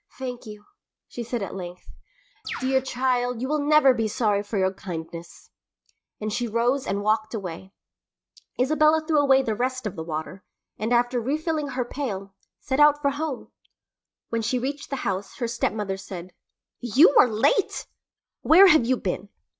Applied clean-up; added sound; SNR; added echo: neural mask model RNNoise.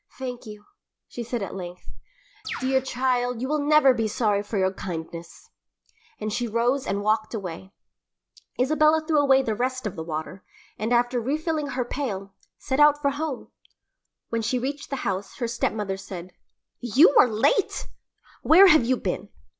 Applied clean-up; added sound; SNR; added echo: none; Bird; 10 dB; none.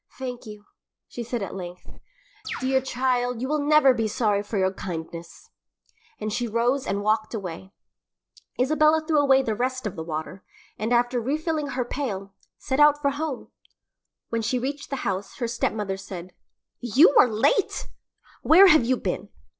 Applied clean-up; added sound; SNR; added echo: neural separator model SepFormer DNS4.